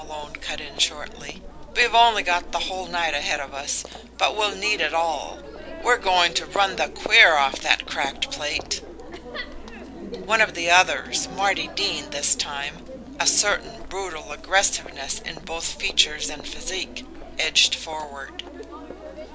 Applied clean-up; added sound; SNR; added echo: none; Crowd; 13 dB; none.